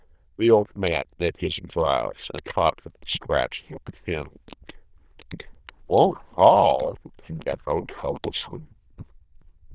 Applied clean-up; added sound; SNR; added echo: neural diffusion model UNIVERSE++.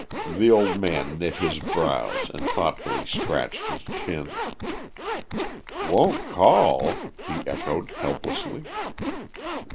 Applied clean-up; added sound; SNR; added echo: none; Zipper (clothing); 6 dB; none.